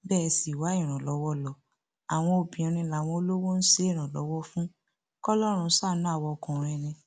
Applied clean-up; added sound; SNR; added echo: none; none; none; none.